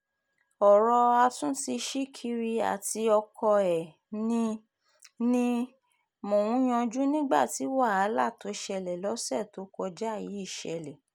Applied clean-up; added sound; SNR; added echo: none; none; none; none.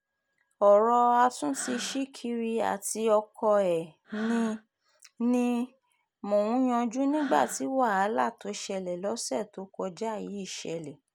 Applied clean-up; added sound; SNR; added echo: none; Breathing; 18 dB; none.